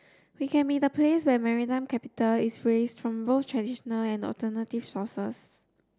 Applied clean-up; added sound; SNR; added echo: none; none; none; none.